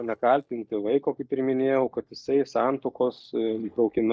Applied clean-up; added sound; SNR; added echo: neural mask model DeepFilterNet 3.